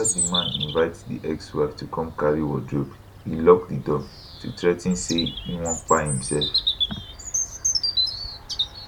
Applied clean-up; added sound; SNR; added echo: none; Bird vocalization, bird call, bird song; 4 dB; none.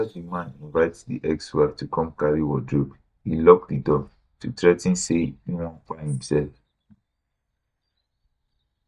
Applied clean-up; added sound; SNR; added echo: neural mask model DeepFilterNet 3.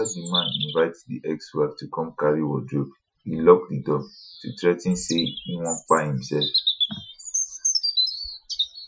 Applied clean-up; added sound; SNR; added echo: classical method Wiener filter.